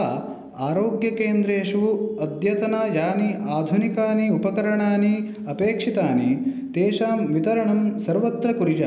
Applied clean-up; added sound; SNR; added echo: none; none; none; none.